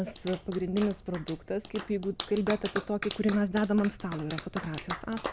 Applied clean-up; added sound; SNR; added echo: none; Clapping; 10 dB; none.